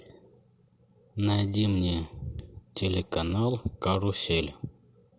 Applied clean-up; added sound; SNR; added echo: none; none; none; none.